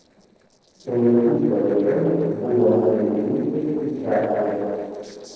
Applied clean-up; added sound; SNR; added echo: neural separator model SepFormer DNS4.